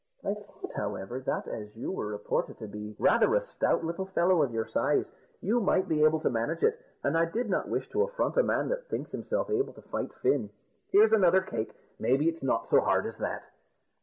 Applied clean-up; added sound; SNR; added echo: none; none; none; none.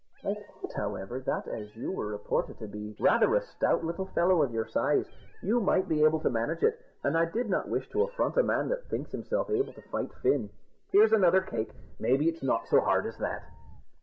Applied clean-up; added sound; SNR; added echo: none; Meow; 18 dB; none.